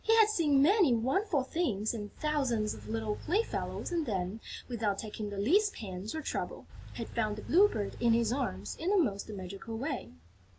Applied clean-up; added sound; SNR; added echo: none; Engine / Car; 16 dB; none.